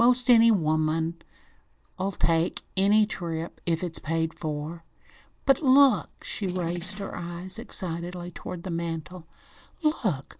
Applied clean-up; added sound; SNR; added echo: neural separator model SepFormer DNS4.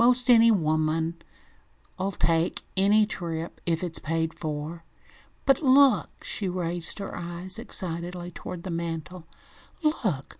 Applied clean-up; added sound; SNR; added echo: none; none; none; none.